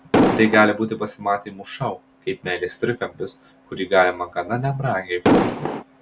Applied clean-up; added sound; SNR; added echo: none; Explosion; -5 dB; none.